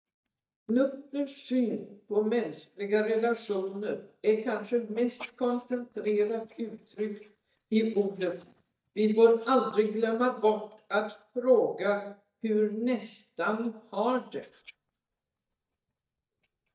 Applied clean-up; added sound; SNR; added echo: neural mask model DeepFilterNet 3.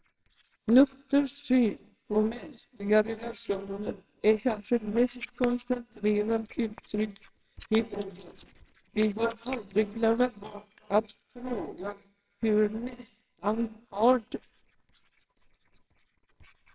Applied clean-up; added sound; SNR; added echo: neural separator model SepFormer WHAMR!.